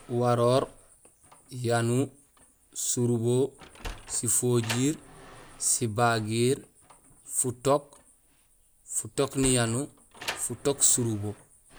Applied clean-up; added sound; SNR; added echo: none; Sliding door; 18 dB; none.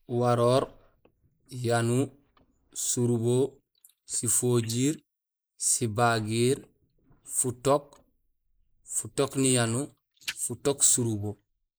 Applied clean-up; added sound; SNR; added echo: neural mask model Resemble Enhance denoiser.